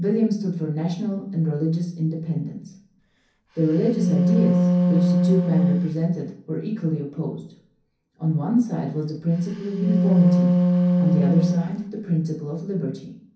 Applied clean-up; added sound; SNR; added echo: none; Wind instrument, woodwind instrument; -4 dB; reverberation time 0.6 s.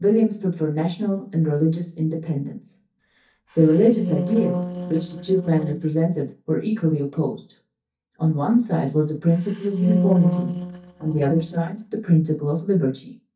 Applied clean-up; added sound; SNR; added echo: neural mask model DeepFilterNet 3.